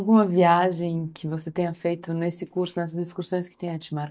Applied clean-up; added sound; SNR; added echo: neural mask model DeepFilterNet 3.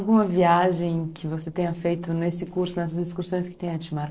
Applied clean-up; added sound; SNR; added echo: neural separator model SepFormer DNS4.